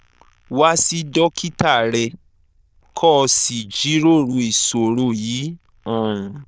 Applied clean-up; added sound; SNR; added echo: neural diffusion model UNIVERSE++.